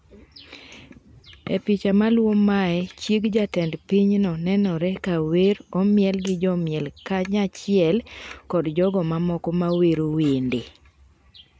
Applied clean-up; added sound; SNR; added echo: none; none; none; none.